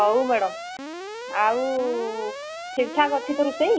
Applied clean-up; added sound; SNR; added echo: none; Alarm; 11 dB; none.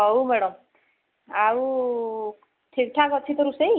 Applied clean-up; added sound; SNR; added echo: none; none; none; none.